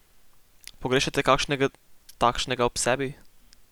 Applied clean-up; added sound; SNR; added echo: none; none; none; none.